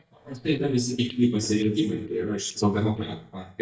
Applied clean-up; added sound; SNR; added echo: neural mask model DeepFilterNet 3.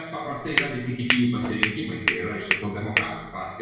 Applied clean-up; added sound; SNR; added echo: none; Hands; 1 dB; reverberation time 1.0 s.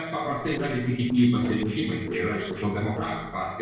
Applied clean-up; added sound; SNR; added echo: neural separator model SepFormer DNS4.